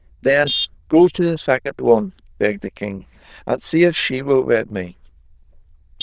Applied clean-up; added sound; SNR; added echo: neural diffusion model UNIVERSE++.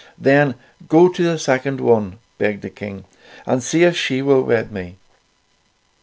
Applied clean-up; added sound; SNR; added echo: none; none; none; none.